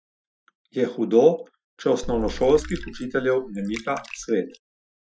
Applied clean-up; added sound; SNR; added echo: classical method Wiener filter.